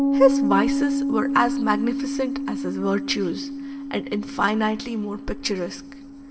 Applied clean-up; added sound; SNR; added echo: none; Piano; 1 dB; reverberation time 2.3 s.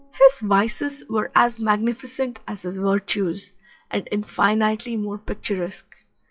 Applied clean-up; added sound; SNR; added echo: classical method WPE with log-MMSE.